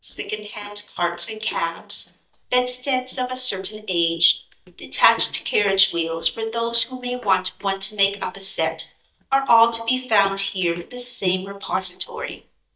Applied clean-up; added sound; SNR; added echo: neural mask model DeepFilterNet 3.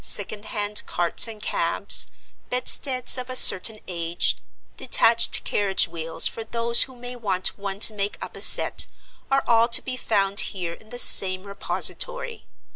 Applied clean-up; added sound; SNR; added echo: none; none; none; none.